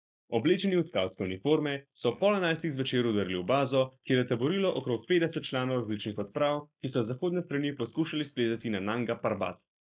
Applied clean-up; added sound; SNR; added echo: neural mask model Resemble Enhance denoiser.